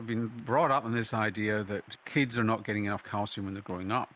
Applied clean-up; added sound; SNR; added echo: none; none; none; none.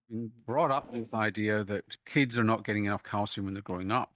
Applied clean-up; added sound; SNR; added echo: neural mask model DeepFilterNet 3.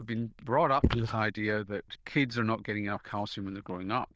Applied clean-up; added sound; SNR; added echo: neural diffusion model UNIVERSE++.